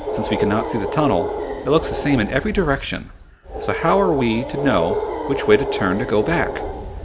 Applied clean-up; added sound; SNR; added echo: none; Animal; 5 dB; none.